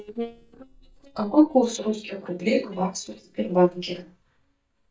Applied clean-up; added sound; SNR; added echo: neural mask model DeepFilterNet 3.